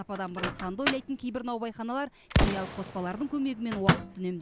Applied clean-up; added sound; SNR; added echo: none; Microwave oven + Explosion; -1 dB; none.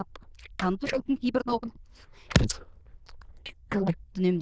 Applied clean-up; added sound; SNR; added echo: neural diffusion model UNIVERSE++.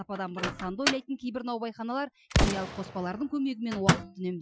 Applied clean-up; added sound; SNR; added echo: classical method Wiener filter.